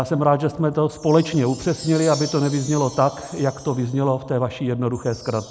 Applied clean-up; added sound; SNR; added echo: none; Wind chime; 19 dB; none.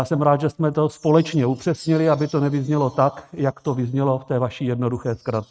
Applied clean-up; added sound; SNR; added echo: neural mask model RNNoise.